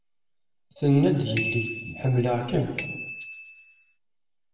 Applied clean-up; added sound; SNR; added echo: none; Bicycle bell; 4 dB; reverberation time 1.1 s.